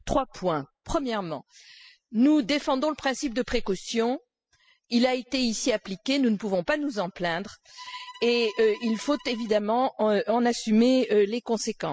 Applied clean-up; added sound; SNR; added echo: classical method spectral subtraction.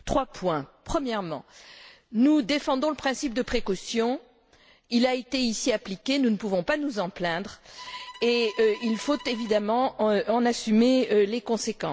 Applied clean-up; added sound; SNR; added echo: none; Bowed string instrument; 19 dB; none.